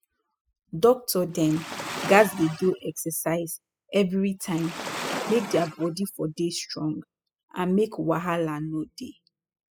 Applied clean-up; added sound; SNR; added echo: classical method spectral subtraction.